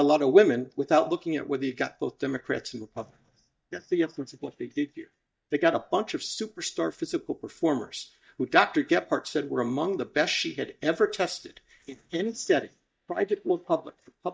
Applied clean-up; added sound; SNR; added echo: neural mask model DeepFilterNet 3.